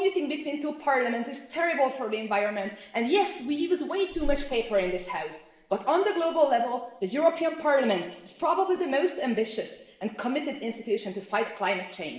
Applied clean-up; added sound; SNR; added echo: none; none; none; reverberation time 1.0 s.